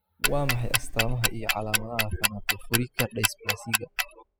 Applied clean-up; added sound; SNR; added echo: classical method spectral subtraction.